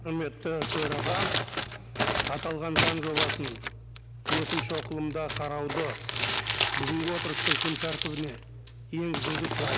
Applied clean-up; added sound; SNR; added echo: none; Crumpling, crinkling; -4 dB; none.